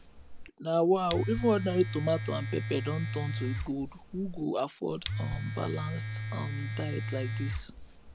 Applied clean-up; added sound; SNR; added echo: none; Domestic sounds, home sounds; 4 dB; none.